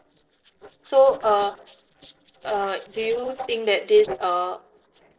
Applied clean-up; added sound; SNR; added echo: neural separator model SepFormer DNS4.